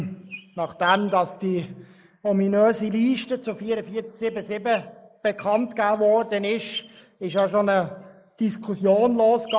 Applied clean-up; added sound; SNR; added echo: neural mask model Resemble Enhance denoiser.